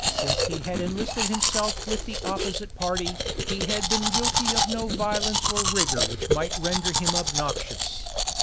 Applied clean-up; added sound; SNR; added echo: none; Domestic sounds, home sounds; -4 dB; none.